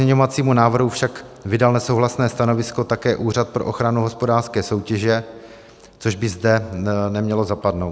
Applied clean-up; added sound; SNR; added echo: none; none; none; none.